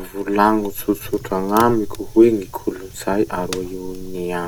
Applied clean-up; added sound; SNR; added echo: none; Fire; 13 dB; none.